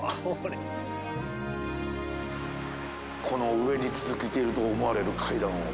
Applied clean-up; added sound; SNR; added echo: none; none; none; none.